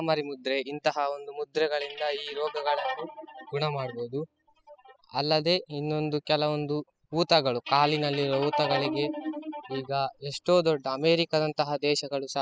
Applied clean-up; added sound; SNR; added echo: classical method spectral subtraction.